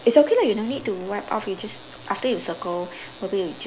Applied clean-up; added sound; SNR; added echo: none; none; none; none.